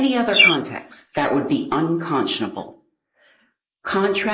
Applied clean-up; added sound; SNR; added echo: neural mask model Resemble Enhance denoiser.